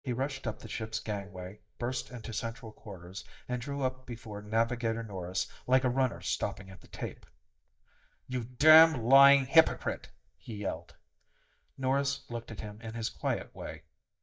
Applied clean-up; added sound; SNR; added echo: neural mask model DeepFilterNet 3.